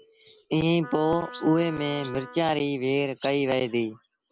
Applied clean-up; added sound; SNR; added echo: none; Wind instrument, woodwind instrument; 16 dB; none.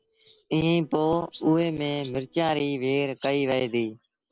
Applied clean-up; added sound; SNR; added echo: neural separator model SepFormer DNS4.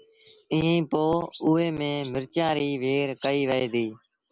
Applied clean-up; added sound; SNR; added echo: none; none; none; none.